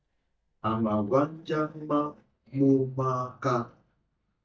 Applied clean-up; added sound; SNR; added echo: neural mask model DeepFilterNet 3.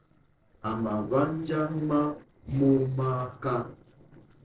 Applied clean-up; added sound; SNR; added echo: neural separator model SepFormer DNS4.